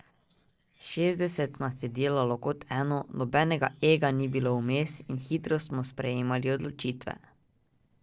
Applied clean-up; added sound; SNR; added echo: neural separator model SepFormer DNS4.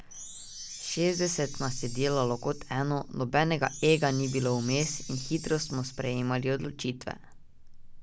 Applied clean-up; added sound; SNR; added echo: none; Chime; 14 dB; none.